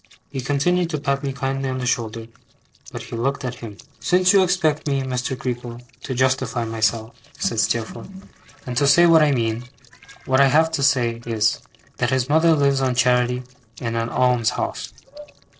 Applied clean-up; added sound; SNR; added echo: neural separator model SepFormer DNS4.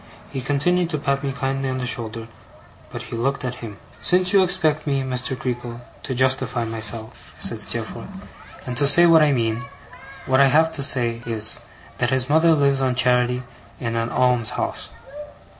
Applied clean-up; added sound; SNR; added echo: none; none; none; none.